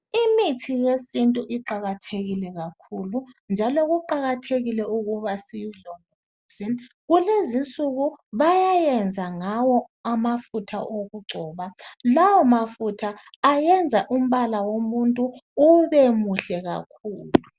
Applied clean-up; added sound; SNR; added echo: none; none; none; none.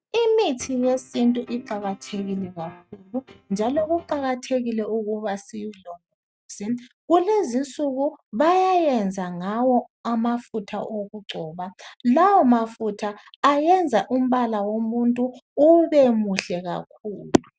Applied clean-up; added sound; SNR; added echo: neural mask model RNNoise.